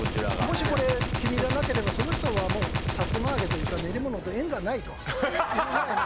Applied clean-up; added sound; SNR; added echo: none; Gunshot, gunfire; 1 dB; none.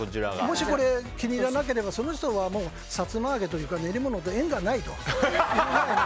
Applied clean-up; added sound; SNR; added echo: none; none; none; none.